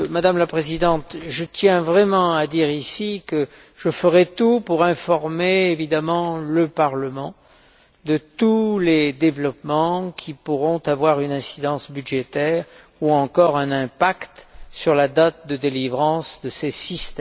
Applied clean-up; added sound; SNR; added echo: none; none; none; none.